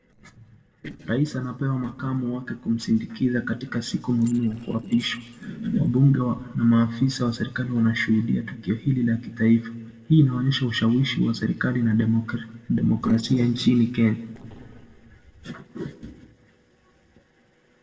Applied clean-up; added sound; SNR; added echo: neural separator model SepFormer DNS4.